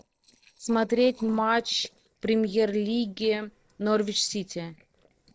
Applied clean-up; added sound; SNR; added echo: neural separator model SepFormer DNS4.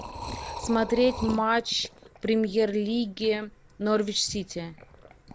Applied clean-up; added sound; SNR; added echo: none; Liquid; 14 dB; none.